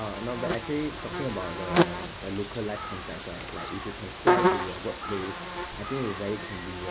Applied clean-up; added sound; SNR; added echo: none; Buzz; -4 dB; none.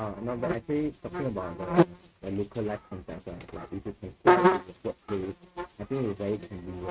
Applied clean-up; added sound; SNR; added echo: neural mask model RNNoise.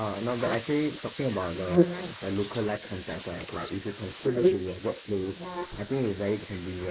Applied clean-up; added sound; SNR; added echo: neural mask model Resemble Enhance denoiser.